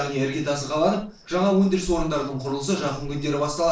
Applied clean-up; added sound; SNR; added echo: neural separator model SepFormer DNS4.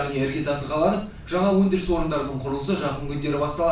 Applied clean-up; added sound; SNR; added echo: none; Cricket; 15 dB; reverberation time 0.3 s.